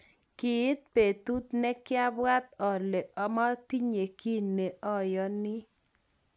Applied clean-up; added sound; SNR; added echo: none; none; none; none.